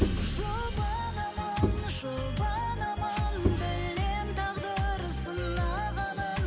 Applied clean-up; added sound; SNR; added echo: none; Bowed string instrument; 4 dB; none.